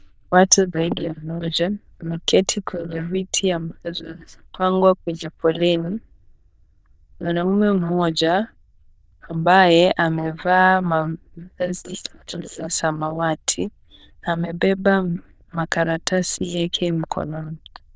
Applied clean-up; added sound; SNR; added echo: neural diffusion model UNIVERSE++.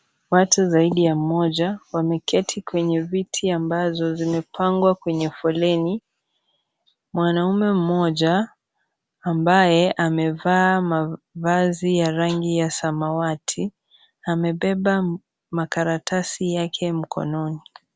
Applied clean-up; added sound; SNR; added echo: none; none; none; none.